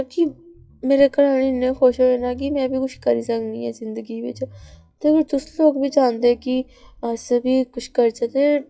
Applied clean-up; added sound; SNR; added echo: classical method WPE with log-MMSE.